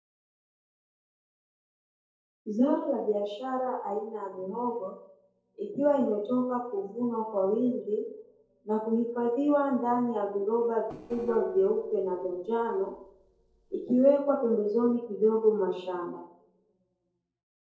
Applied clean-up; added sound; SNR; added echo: neural separator model SepFormer DNS4.